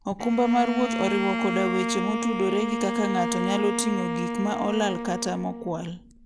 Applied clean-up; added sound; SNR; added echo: none; Bowed string instrument; 3 dB; none.